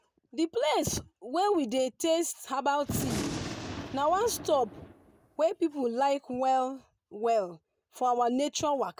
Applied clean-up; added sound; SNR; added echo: none; Gunshot, gunfire; 8 dB; none.